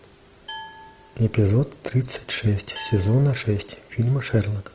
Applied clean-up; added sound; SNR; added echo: none; Glass; 18 dB; none.